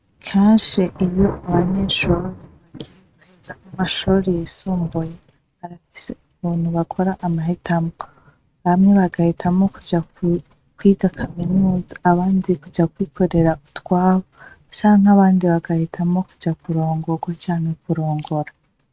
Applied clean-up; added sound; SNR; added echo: neural mask model RNNoise.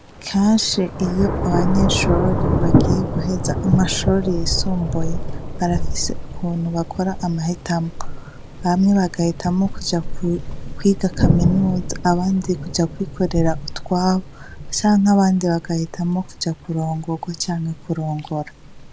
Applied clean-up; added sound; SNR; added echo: none; Thunder / Rain; 3 dB; none.